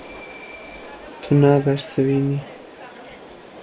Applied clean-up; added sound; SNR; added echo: none; Subway, metro, underground; 16 dB; none.